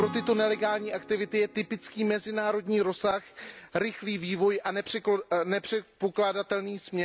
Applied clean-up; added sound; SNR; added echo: none; Acoustic guitar / Strum; 19 dB; none.